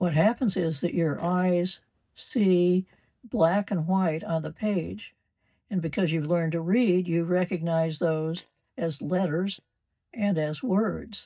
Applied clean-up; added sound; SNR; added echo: neural mask model DeepFilterNet 3.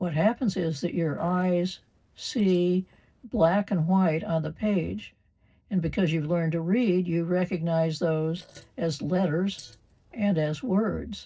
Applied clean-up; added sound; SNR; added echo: neural separator model SepFormer DNS4.